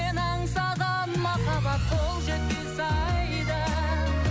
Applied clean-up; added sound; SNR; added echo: none; none; none; none.